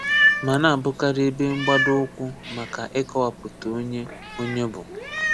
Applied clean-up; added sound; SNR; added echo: none; Meow; 2 dB; none.